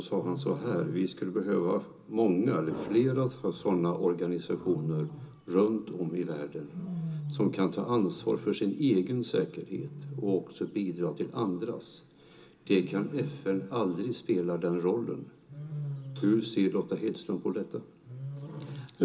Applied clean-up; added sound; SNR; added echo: none; Wild animals; 13 dB; reverberation time 0.2 s.